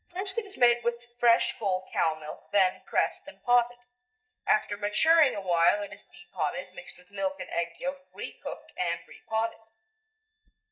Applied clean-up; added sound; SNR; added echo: neural mask model DeepFilterNet 3.